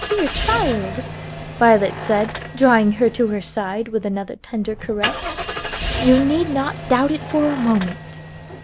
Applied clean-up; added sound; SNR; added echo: none; Engine starting / Car; 9 dB; none.